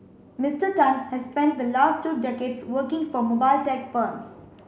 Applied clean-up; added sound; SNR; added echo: none; none; none; none.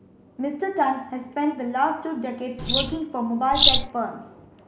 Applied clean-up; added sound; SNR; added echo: none; Bird vocalization, bird call, bird song; -4 dB; none.